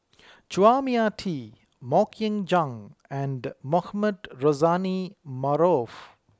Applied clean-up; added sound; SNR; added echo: none; none; none; none.